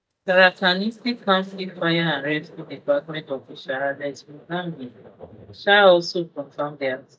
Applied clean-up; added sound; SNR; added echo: neural mask model DeepFilterNet 3.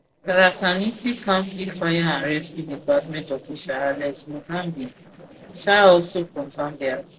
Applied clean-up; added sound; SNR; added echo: neural separator model SepFormer DNS4.